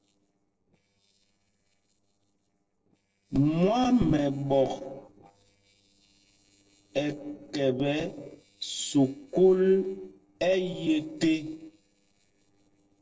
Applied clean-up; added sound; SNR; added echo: neural separator model SepFormer DNS4.